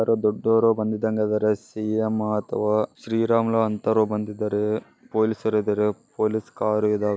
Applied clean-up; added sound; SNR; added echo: none; none; none; none.